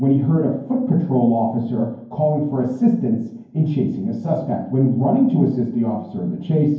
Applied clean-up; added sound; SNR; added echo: none; none; none; reverberation time 0.9 s.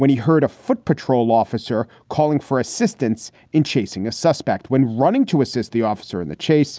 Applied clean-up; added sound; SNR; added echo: none; none; none; none.